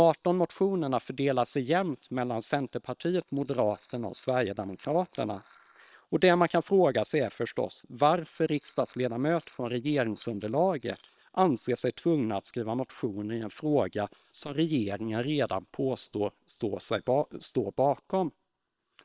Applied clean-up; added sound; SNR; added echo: neural separator model SepFormer WHAM!.